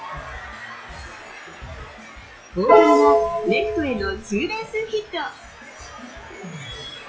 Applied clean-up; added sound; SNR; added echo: classical method log-MMSE.